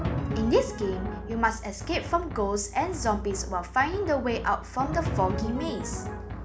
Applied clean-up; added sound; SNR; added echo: none; Drum; 4 dB; none.